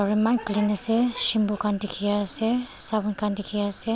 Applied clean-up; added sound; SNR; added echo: none; none; none; none.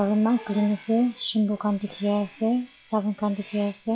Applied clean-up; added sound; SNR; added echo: classical method log-MMSE.